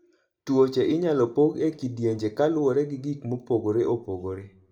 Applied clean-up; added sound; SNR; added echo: none; none; none; reverberation time 0.5 s.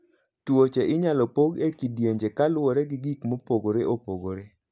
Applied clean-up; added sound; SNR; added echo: none; none; none; none.